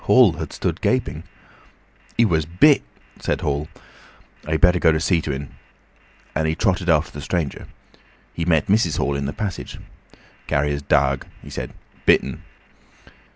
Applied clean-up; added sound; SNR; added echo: none; none; none; none.